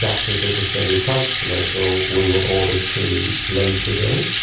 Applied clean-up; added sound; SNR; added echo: none; Rattle (instrument); 2 dB; reverberation time 0.4 s.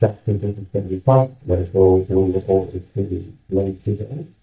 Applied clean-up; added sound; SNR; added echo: neural mask model DeepFilterNet 3.